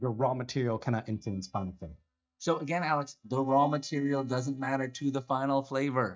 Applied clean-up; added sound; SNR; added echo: neural mask model DeepFilterNet 3.